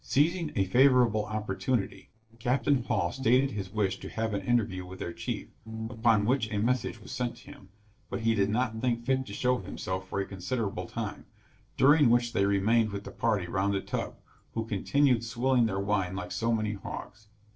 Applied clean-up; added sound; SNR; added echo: neural separator model SepFormer DNS4.